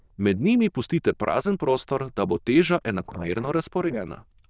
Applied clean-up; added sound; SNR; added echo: neural diffusion model UNIVERSE++.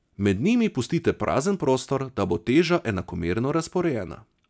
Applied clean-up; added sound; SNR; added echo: none; none; none; none.